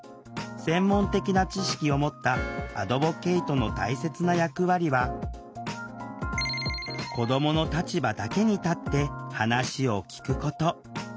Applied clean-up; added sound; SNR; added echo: none; Gong; 18 dB; none.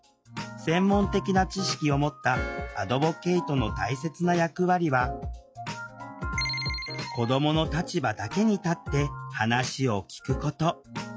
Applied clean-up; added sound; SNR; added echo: classical method log-MMSE.